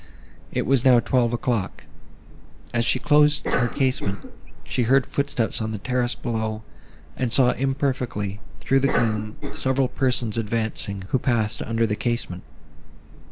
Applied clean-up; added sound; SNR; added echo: none; Cough; 5 dB; none.